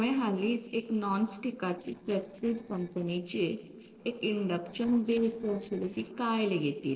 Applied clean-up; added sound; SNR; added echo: neural separator model SepFormer DNS4.